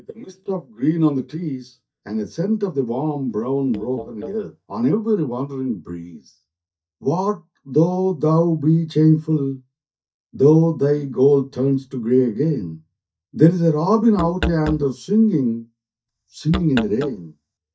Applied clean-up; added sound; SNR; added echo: neural mask model DeepFilterNet 3.